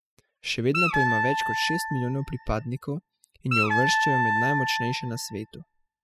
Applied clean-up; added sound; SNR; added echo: classical method spectral subtraction.